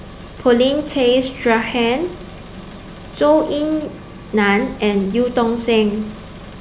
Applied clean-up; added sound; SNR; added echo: none; Engine; 17 dB; none.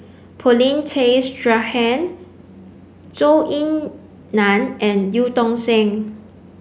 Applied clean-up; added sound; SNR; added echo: none; none; none; none.